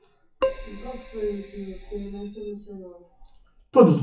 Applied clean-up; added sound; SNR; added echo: classical method WPE with log-MMSE.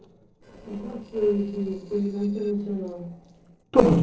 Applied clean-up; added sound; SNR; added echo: neural separator model SepFormer DNS4.